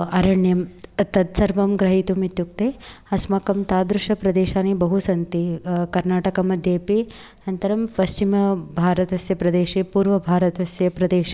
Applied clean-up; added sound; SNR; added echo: none; none; none; none.